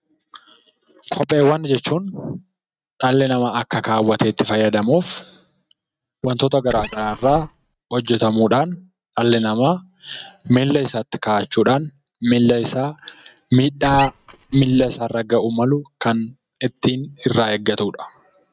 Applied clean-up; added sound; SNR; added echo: neural mask model RNNoise.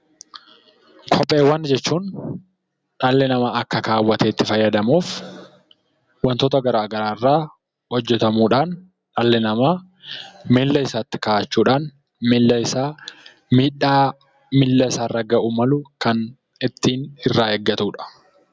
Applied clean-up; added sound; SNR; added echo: none; none; none; none.